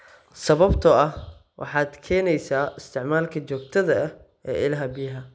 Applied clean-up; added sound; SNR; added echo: none; none; none; none.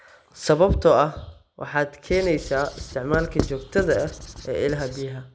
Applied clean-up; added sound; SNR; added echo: none; Writing; 9 dB; none.